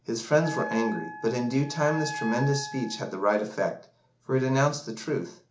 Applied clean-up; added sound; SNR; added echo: none; Wind instrument, woodwind instrument; 11 dB; none.